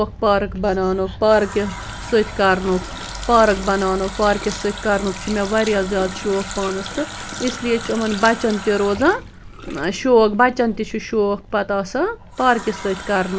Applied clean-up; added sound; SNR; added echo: none; Water tap, faucet; 14 dB; none.